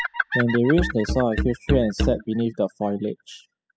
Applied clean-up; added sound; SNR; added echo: classical method spectral subtraction.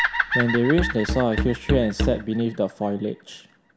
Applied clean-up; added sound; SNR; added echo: none; Musical instrument + Bird vocalization, bird call, bird song; 3 dB; none.